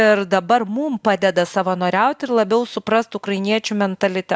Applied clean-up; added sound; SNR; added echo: none; none; none; none.